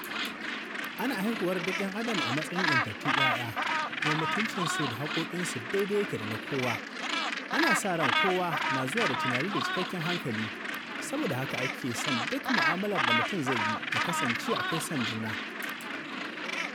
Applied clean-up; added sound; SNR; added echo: none; Gull, seagull; -2 dB; none.